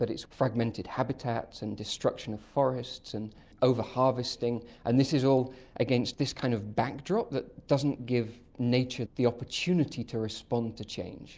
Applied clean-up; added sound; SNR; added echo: none; none; none; none.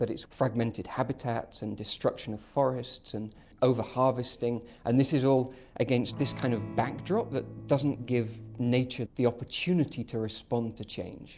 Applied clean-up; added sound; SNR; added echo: none; Electric guitar / Strum; 13 dB; none.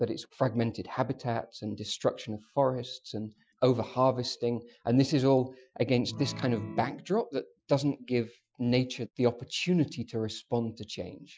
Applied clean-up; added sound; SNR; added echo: classical method Wiener filter.